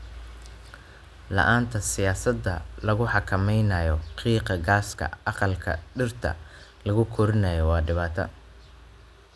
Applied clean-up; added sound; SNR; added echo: none; none; none; none.